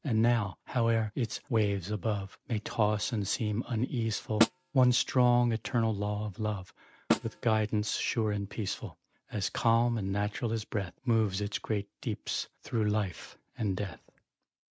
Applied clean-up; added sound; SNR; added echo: neural mask model RNNoise.